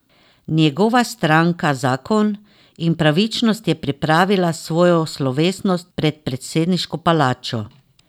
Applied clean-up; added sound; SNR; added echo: none; none; none; none.